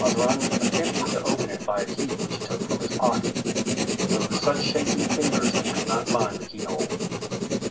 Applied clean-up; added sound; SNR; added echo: none; Writing; -3 dB; reverberation time 0.4 s.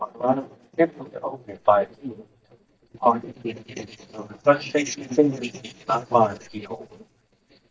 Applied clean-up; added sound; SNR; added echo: neural mask model DeepFilterNet 3.